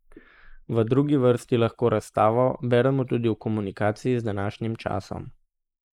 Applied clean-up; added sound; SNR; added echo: neural mask model Resemble Enhance denoiser.